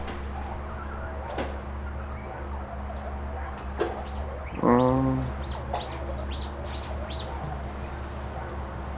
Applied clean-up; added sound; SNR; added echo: none; Musical instrument + Squeak; 0 dB; none.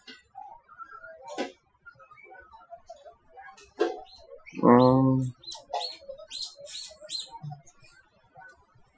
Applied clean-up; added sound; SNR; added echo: classical method Wiener filter.